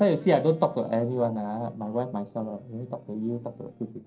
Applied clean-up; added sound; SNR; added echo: neural separator model SepFormer DNS4.